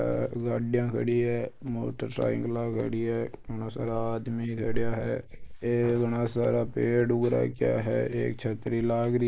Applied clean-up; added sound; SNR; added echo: neural mask model Resemble Enhance denoiser.